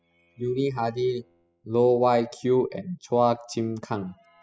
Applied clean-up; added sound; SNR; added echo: classical method spectral subtraction.